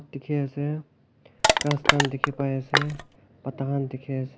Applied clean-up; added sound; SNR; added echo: none; Crushing; -5 dB; none.